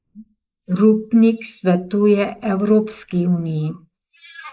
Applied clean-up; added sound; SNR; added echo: neural mask model Resemble Enhance denoiser.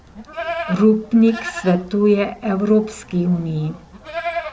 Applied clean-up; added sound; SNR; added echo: none; Livestock, farm animals, working animals; 12 dB; none.